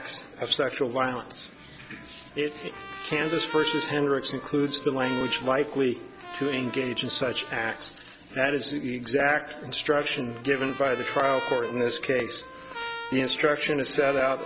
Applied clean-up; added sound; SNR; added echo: none; Trumpet; 13 dB; none.